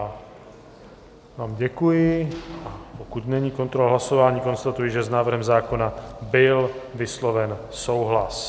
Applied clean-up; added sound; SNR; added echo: none; none; none; none.